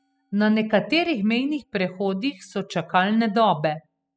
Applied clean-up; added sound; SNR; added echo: classical method spectral subtraction.